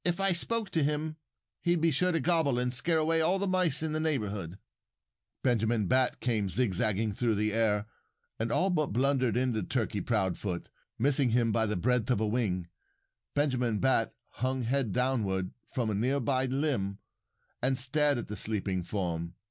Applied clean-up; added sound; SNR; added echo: none; none; none; none.